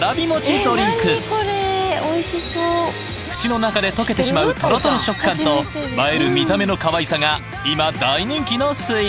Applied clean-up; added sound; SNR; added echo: none; none; none; none.